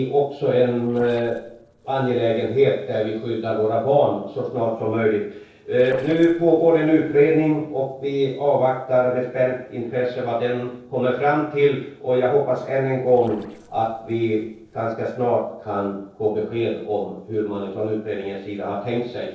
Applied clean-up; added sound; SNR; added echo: neural separator model SepFormer DNS4.